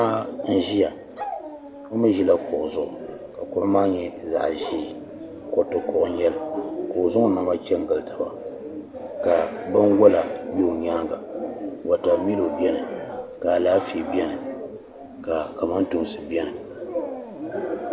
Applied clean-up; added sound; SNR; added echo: none; Dog; 16 dB; none.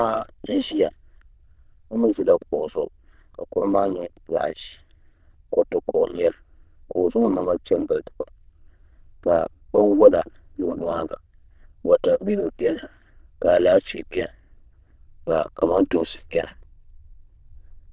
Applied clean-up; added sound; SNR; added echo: neural diffusion model UNIVERSE++.